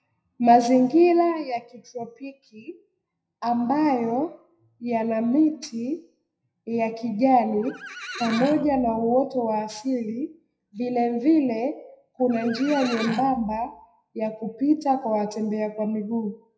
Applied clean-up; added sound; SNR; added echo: classical method WPE with log-MMSE.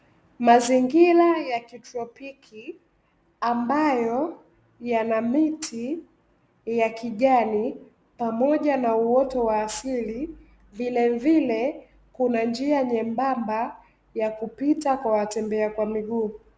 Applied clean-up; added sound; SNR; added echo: none; none; none; none.